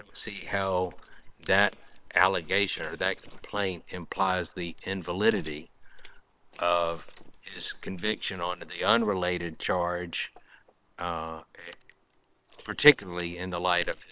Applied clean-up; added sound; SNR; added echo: neural separator model SepFormer WHAM!.